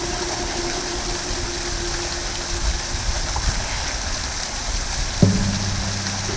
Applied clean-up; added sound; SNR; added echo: none; Bird vocalization, bird call, bird song + Water; -3 dB; none.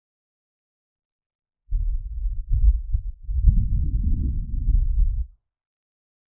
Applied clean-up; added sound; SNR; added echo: neural mask model Resemble Enhance denoiser.